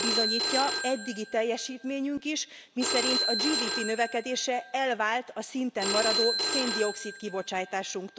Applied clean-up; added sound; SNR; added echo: none; Telephone; 2 dB; none.